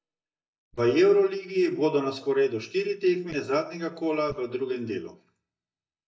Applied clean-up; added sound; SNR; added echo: neural mask model DeepFilterNet 3.